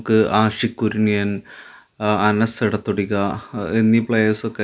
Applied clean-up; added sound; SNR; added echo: none; none; none; none.